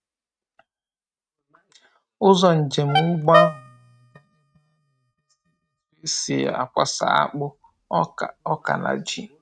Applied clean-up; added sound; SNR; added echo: neural mask model RNNoise.